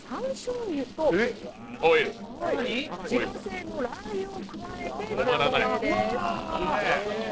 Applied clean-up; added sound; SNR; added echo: neural separator model SepFormer DNS4.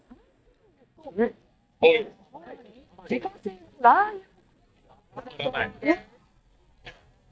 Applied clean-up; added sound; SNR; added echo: neural mask model DeepFilterNet 3.